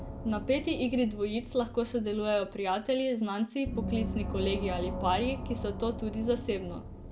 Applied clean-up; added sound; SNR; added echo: none; Gong; 7 dB; none.